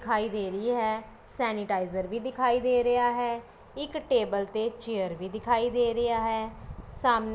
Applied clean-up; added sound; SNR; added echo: none; none; none; none.